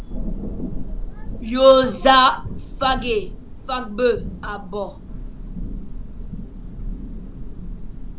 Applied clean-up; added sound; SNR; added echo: none; Thunder / Rain; 7 dB; none.